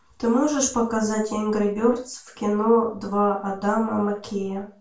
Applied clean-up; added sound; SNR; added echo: none; none; none; reverberation time 0.3 s.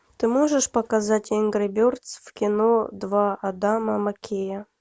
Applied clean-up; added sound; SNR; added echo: none; none; none; none.